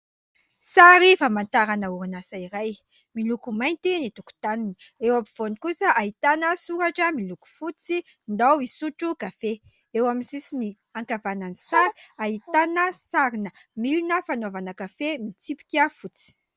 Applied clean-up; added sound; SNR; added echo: none; none; none; none.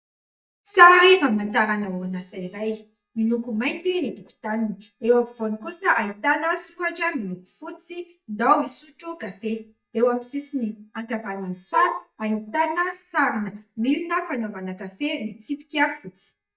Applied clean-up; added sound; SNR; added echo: neural mask model DeepFilterNet 3.